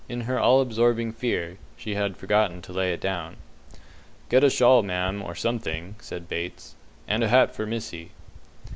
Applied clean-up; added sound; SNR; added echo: none; none; none; none.